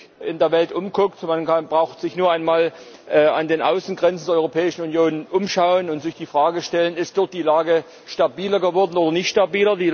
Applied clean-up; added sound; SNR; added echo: none; none; none; none.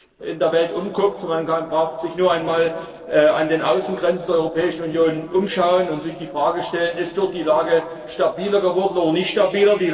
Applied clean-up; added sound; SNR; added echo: neural separator model SepFormer DNS4.